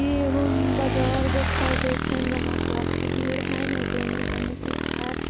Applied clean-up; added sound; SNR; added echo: none; Motorcycle / Engine; -3 dB; none.